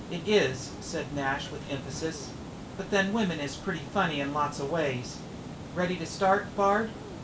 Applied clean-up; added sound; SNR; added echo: none; Water; 10 dB; reverberation time 0.3 s.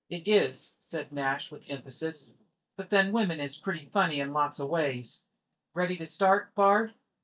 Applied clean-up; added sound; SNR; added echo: neural mask model DeepFilterNet 3.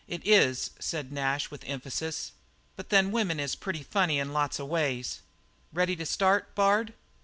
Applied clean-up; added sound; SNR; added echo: none; none; none; none.